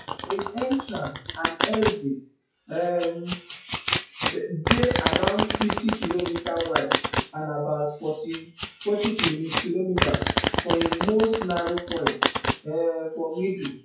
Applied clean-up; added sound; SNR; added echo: classical method WPE with log-MMSE.